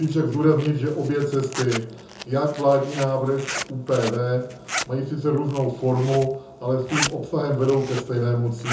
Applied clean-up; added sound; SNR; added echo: none; Zipper (clothing); 12 dB; reverberation time 0.5 s.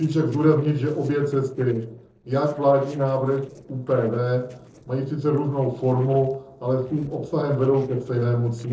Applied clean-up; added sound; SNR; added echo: neural separator model SepFormer DNS4.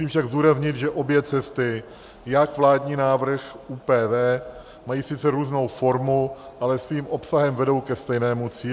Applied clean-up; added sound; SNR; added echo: none; none; none; none.